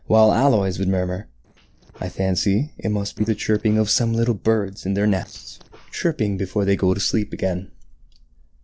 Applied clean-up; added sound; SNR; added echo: neural separator model SepFormer DNS4.